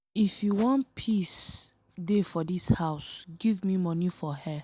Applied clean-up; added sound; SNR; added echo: none; none; none; none.